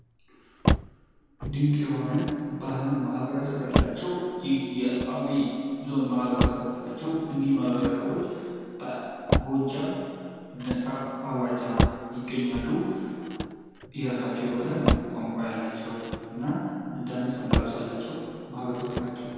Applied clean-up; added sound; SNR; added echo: none; Motor vehicle (road); 3 dB; reverberation time 2.1 s.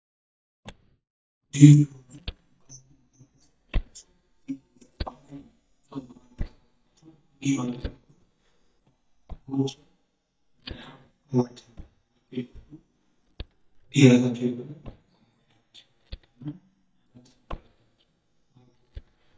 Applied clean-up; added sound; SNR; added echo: neural mask model DeepFilterNet 3.